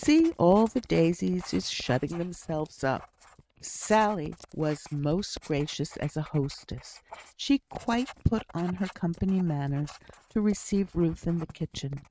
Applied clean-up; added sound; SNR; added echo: neural mask model RNNoise.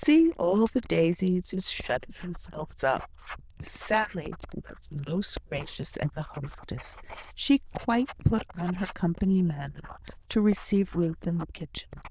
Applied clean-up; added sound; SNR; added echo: neural diffusion model UNIVERSE++.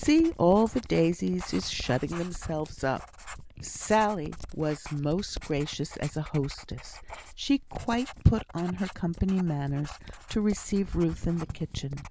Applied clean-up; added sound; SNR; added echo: neural mask model Resemble Enhance denoiser.